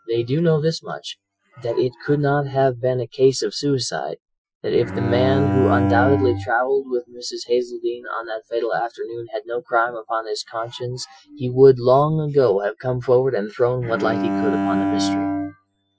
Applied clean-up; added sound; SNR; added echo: classical method Wiener filter.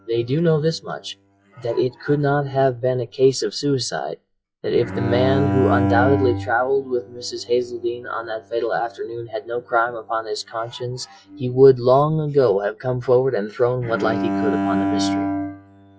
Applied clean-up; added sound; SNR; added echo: classical method log-MMSE.